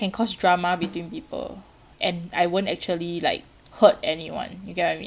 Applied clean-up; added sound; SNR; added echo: none; Drum; 20 dB; none.